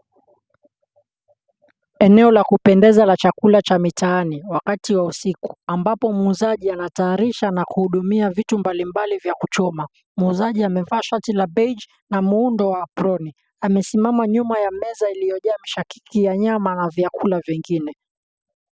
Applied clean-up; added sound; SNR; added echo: none; none; none; none.